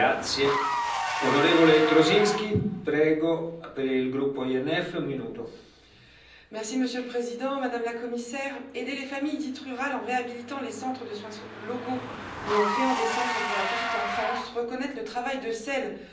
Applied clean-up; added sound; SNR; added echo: none; Engine / Car; 6 dB; reverberation time 0.6 s.